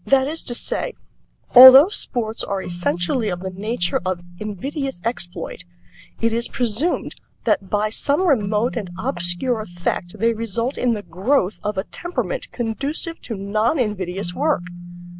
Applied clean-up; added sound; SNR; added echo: none; Keyboard (musical); 17 dB; none.